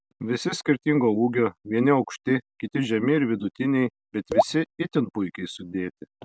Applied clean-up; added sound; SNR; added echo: none; Raindrop / Drip; 0 dB; none.